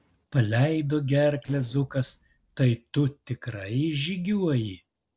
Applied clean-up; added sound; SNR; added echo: neural separator model SepFormer DNS4.